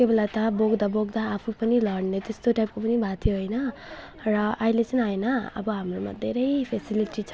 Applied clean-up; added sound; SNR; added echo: none; none; none; none.